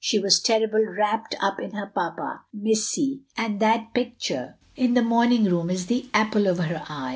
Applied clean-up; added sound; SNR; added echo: none; none; none; none.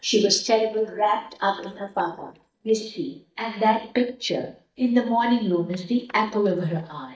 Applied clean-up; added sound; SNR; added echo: neural mask model DeepFilterNet 3.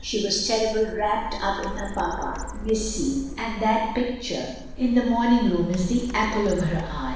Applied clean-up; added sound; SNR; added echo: none; Printer; 11 dB; reverberation time 0.9 s.